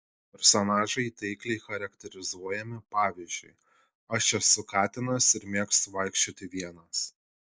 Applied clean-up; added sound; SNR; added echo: none; none; none; none.